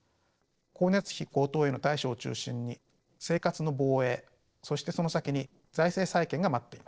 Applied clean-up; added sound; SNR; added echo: neural separator model SepFormer DNS4.